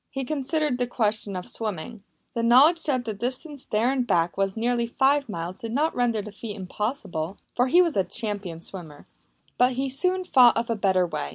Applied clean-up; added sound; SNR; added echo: none; none; none; none.